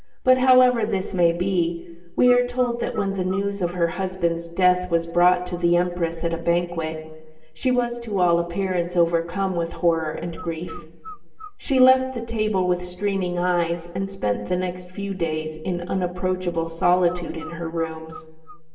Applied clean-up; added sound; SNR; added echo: none; Bird; 19 dB; reverberation time 0.8 s.